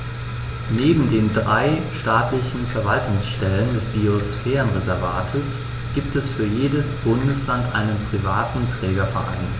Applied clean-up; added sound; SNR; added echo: none; none; none; none.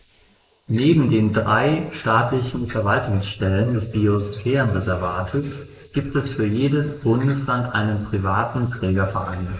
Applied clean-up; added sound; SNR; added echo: neural mask model Resemble Enhance denoiser.